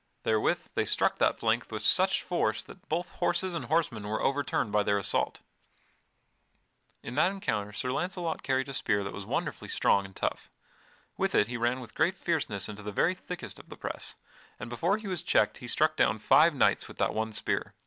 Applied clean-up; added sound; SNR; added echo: none; none; none; none.